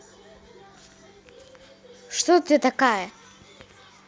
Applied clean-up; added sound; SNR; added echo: none; none; none; none.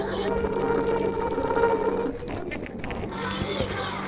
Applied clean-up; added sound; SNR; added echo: neural separator model SepFormer DNS4.